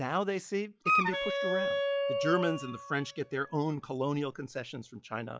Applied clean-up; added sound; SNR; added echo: classical method log-MMSE.